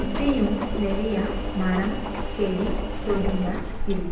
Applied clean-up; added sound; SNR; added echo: none; Engine; 0 dB; reverberation time 0.8 s.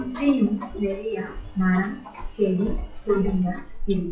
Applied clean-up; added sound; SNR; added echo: classical method WPE with log-MMSE.